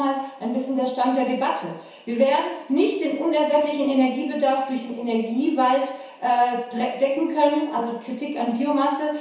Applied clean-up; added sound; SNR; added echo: none; none; none; reverberation time 0.7 s.